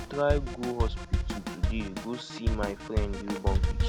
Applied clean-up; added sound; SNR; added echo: none; Drum kit; -4 dB; none.